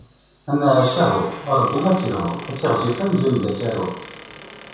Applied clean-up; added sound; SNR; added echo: none; Squeak / Wood; 18 dB; reverberation time 0.7 s.